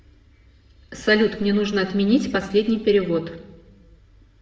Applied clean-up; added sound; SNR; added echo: none; none; none; reverberation time 0.8 s.